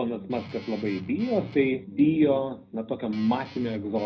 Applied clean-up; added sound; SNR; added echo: none; Guitar; 16 dB; reverberation time 0.4 s.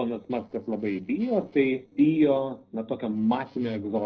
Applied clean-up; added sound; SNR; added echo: neural separator model SepFormer DNS4.